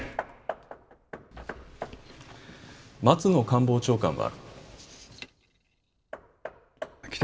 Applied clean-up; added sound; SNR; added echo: none; Hammer; 15 dB; reverberation time 1.8 s.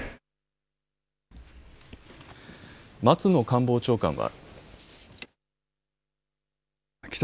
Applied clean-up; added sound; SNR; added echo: none; none; none; none.